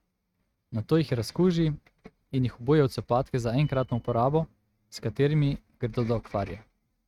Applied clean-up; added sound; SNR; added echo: neural mask model RNNoise.